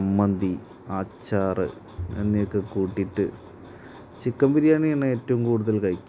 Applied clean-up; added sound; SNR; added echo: none; Bowed string instrument; 17 dB; none.